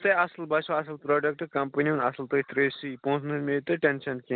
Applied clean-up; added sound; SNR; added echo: none; none; none; none.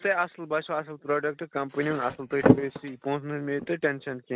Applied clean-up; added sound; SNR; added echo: neural mask model RNNoise.